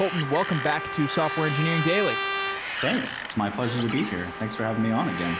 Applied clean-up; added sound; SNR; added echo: none; Trumpet + Wind; 5 dB; none.